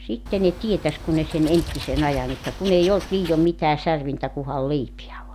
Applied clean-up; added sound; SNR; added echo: none; Wild animals; 12 dB; none.